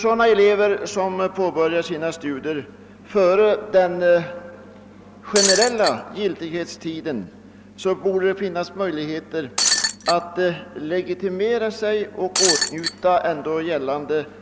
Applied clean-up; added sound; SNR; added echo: none; Shatter; 0 dB; none.